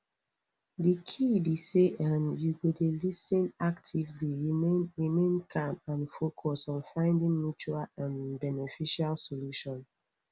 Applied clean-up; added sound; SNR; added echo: none; none; none; none.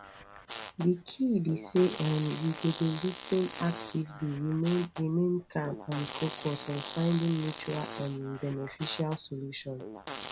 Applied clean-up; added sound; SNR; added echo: none; Fart; 9 dB; none.